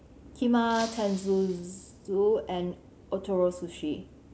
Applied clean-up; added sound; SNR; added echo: none; Shatter; 19 dB; none.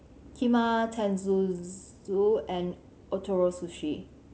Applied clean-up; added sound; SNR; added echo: none; none; none; none.